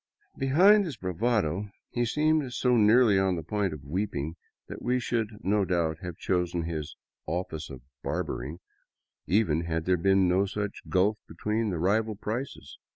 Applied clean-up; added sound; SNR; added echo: none; none; none; none.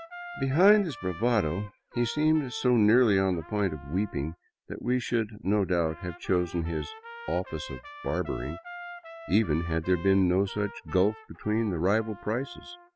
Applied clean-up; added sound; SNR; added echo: none; Trumpet; 18 dB; none.